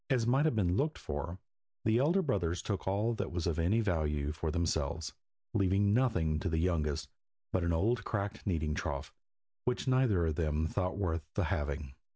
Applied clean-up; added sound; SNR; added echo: none; none; none; none.